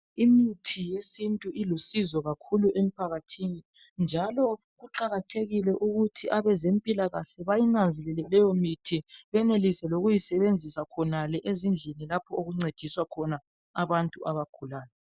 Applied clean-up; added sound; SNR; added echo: none; none; none; none.